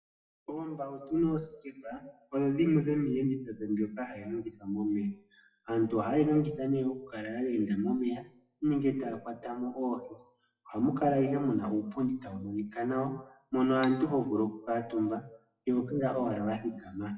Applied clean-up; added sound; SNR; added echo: classical method WPE with log-MMSE.